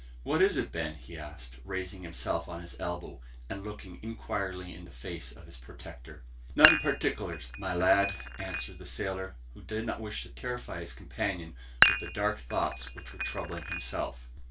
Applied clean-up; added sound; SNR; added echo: none; Dishes, pots, and pans; -1 dB; reverberation time 0.2 s.